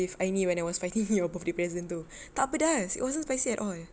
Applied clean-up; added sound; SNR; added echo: none; none; none; none.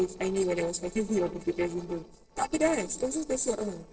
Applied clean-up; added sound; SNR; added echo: neural separator model SepFormer DNS4.